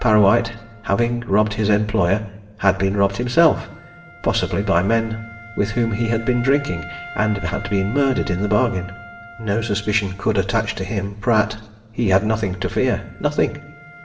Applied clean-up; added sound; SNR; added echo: none; Wind instrument, woodwind instrument; 20 dB; reverberation time 0.8 s.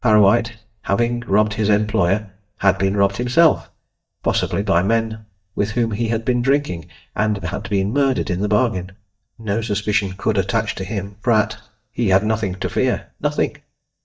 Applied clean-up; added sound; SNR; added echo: neural mask model DeepFilterNet 3.